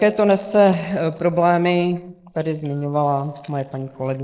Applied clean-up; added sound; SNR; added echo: neural mask model Resemble Enhance denoiser.